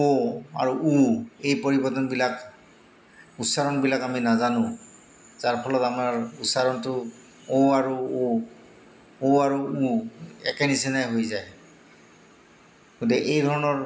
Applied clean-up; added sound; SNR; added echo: none; none; none; none.